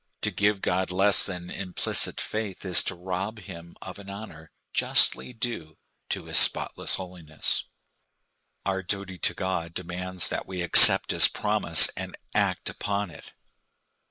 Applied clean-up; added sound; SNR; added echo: neural mask model Resemble Enhance denoiser.